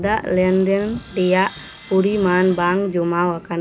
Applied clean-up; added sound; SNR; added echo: none; Thunder / Rain + Sawing; 16 dB; none.